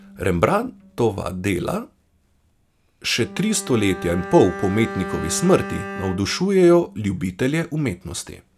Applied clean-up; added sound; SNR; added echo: none; Bowed string instrument; 14 dB; none.